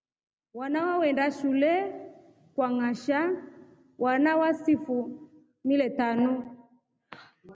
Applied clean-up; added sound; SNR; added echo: none; none; none; none.